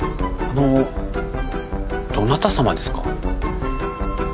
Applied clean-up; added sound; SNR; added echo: none; none; none; none.